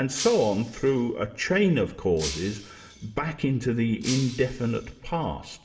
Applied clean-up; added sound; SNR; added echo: none; Shatter; 14 dB; reverberation time 2.2 s.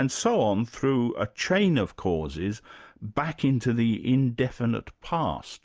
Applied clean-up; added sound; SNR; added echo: none; none; none; none.